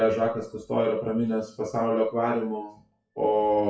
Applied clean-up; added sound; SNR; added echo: classical method WPE with log-MMSE.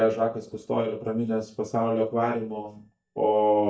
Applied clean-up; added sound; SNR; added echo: neural mask model DeepFilterNet 3.